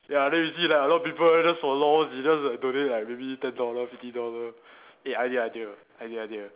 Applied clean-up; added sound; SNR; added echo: none; none; none; none.